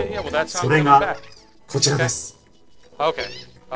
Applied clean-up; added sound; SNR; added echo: neural separator model SepFormer DNS4.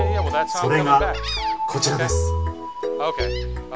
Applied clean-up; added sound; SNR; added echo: none; Gull, seagull; 7 dB; reverberation time 0.2 s.